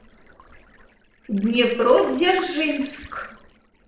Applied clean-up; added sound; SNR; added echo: neural separator model SepFormer DNS4.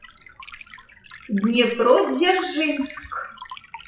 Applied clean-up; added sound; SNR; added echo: classical method WPE with log-MMSE.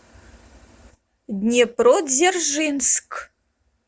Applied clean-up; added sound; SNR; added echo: none; none; none; none.